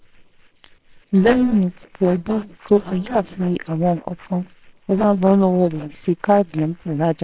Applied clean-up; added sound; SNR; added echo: neural separator model SepFormer WHAMR!.